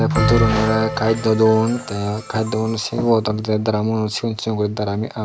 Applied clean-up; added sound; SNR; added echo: none; Keyboard (musical) + Bell; 6 dB; none.